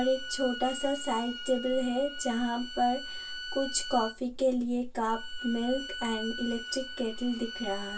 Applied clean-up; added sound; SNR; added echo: none; Bowed string instrument; 10 dB; reverberation time 0.1 s.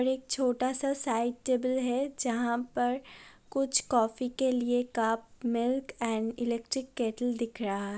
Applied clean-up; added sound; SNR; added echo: none; none; none; none.